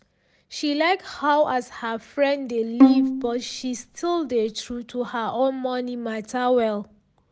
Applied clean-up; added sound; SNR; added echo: none; Bowed string instrument; -4 dB; none.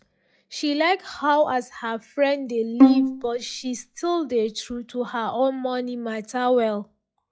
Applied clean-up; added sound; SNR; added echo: classical method log-MMSE.